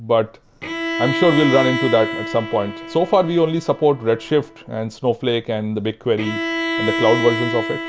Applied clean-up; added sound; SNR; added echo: none; Bowed string instrument; 6 dB; none.